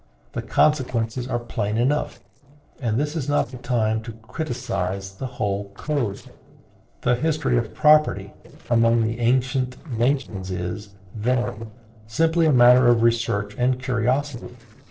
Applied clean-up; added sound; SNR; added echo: neural separator model SepFormer DNS4.